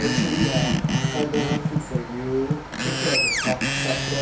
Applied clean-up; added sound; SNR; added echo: none; Screech; 1 dB; none.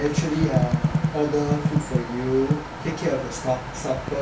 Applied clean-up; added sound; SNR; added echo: none; none; none; none.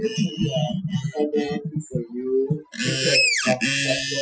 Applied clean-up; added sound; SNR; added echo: classical method Wiener filter.